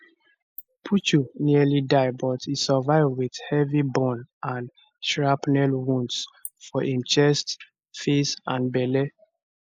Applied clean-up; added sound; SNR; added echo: neural mask model Resemble Enhance denoiser.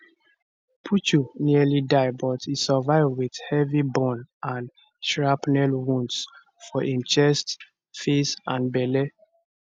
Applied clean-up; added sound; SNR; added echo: none; none; none; none.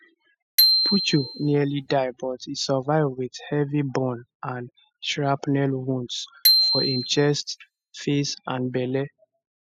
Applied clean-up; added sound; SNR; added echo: classical method spectral subtraction.